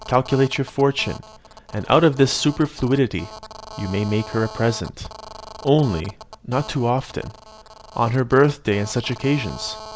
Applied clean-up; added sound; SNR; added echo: none; Telephone; 17 dB; none.